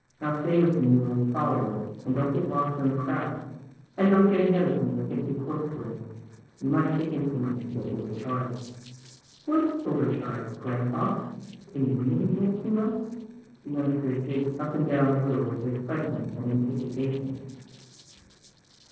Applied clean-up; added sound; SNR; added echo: neural separator model SepFormer DNS4.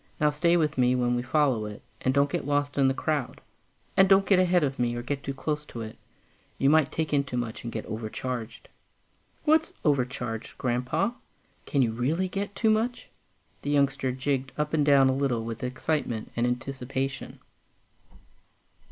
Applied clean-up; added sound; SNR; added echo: none; none; none; none.